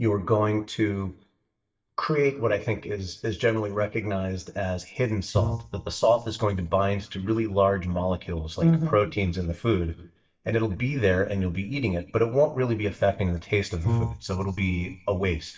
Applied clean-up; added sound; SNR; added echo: neural mask model DeepFilterNet 3.